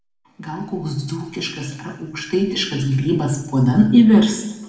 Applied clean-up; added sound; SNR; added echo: none; none; none; reverberation time 0.9 s.